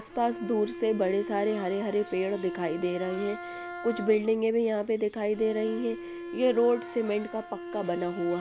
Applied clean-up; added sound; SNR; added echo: none; Bowed string instrument; 12 dB; none.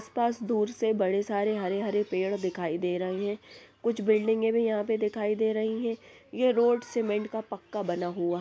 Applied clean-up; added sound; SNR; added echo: none; none; none; none.